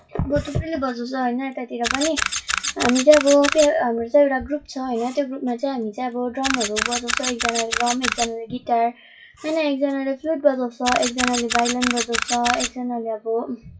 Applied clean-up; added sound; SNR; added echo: classical method WPE with log-MMSE.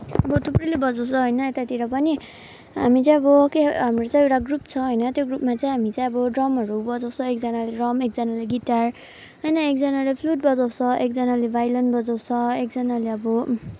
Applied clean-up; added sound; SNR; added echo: none; none; none; none.